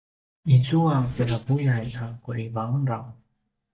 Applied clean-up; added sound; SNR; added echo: neural mask model DeepFilterNet 3.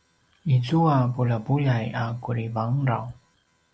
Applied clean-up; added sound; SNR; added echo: none; none; none; none.